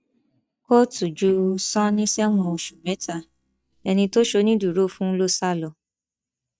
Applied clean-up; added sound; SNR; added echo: neural mask model DeepFilterNet 3.